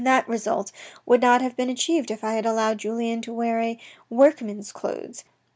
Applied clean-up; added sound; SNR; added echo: none; none; none; none.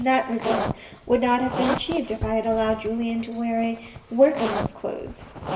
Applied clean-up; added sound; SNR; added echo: none; Zipper (clothing); 7 dB; reverberation time 1.6 s.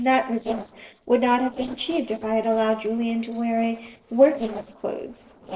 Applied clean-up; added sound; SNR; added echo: neural separator model SepFormer DNS4.